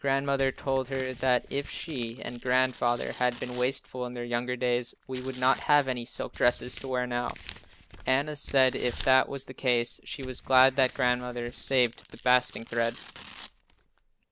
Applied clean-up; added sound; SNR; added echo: none; Tearing; 17 dB; none.